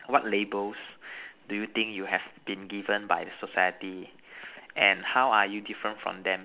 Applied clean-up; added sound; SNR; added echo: none; none; none; none.